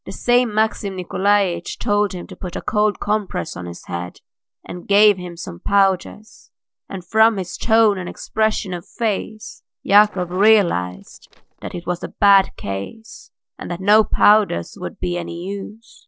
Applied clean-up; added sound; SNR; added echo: neural separator model SepFormer DNS4.